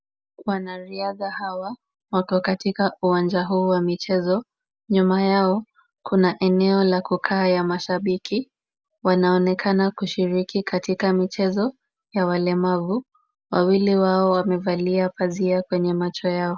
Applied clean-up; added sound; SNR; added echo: none; none; none; none.